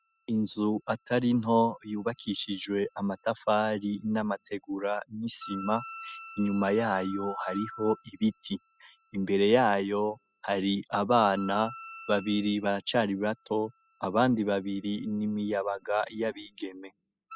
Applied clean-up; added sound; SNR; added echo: classical method spectral subtraction.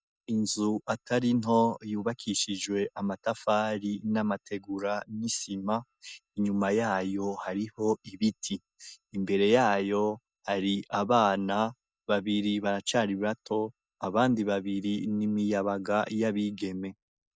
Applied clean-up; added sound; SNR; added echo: neural mask model DeepFilterNet 3.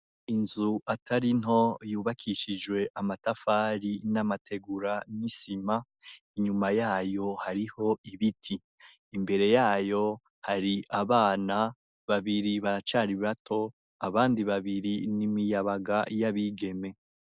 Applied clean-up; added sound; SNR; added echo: none; none; none; none.